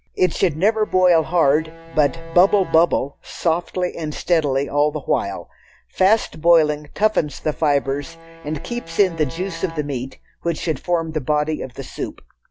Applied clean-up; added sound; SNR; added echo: none; Bowed string instrument; 19 dB; none.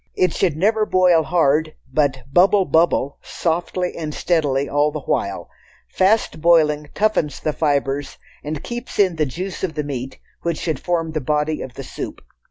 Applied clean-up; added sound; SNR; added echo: none; none; none; none.